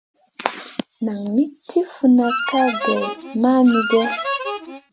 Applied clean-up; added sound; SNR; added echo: none; Harmonica; 5 dB; none.